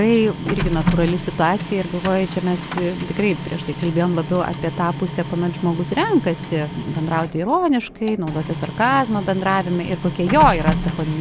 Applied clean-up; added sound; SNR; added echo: none; Printer; 7 dB; none.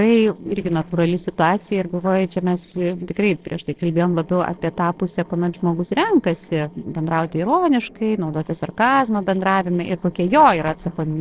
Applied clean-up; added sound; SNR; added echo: neural separator model SepFormer DNS4.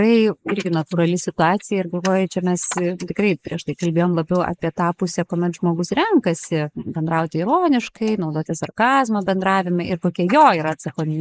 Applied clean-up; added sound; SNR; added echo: neural mask model Resemble Enhance denoiser.